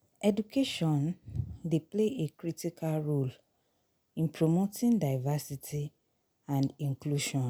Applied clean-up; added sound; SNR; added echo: none; none; none; none.